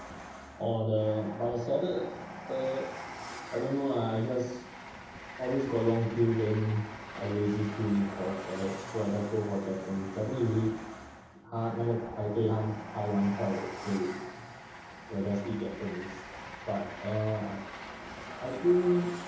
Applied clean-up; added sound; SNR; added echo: none; Train; 12 dB; reverberation time 0.9 s.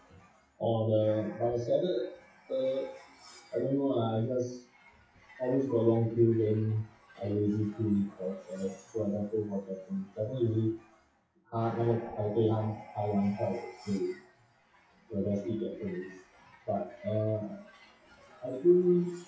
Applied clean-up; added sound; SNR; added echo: classical method WPE with log-MMSE.